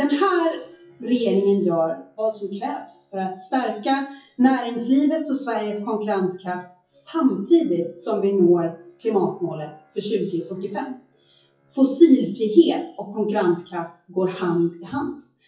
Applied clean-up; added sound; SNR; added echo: classical method WPE with log-MMSE.